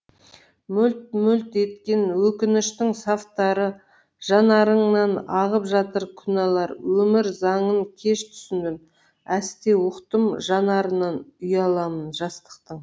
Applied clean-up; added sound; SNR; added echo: none; none; none; none.